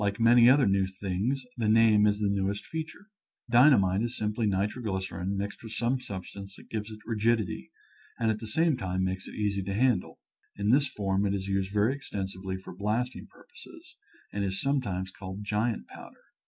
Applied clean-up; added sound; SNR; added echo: none; none; none; none.